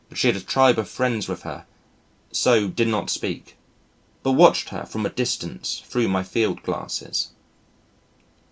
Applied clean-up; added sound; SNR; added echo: none; none; none; none.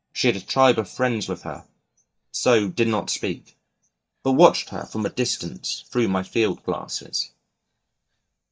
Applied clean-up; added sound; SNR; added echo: neural mask model DeepFilterNet 3.